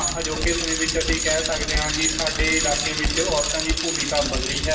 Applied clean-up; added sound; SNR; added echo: none; Bicycle; 0 dB; reverberation time 0.8 s.